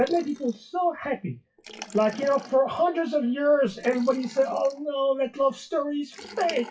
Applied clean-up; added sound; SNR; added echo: classical method WPE with log-MMSE.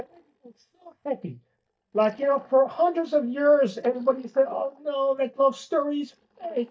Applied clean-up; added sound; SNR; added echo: neural mask model DeepFilterNet 3.